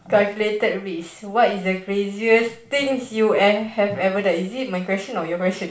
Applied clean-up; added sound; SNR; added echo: none; none; none; reverberation time 0.4 s.